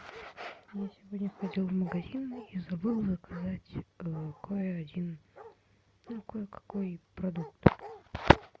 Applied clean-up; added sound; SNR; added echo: none; Bark; 20 dB; none.